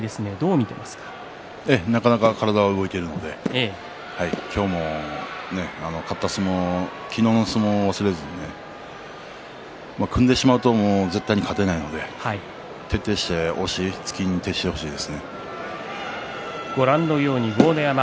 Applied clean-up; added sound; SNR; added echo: none; none; none; none.